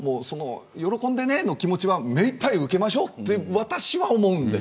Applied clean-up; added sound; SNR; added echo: none; none; none; none.